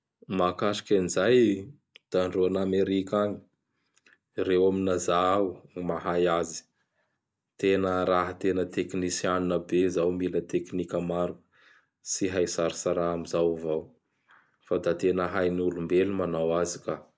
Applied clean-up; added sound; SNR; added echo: none; none; none; none.